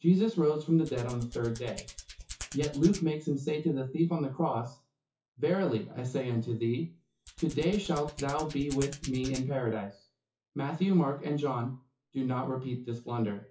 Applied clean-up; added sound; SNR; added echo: classical method WPE with log-MMSE.